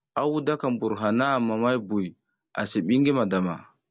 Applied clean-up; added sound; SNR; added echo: none; none; none; none.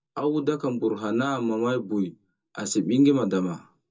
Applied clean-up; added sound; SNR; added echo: none; none; none; reverberation time 0.2 s.